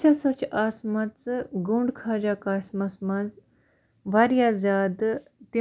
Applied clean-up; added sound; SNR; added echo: none; none; none; none.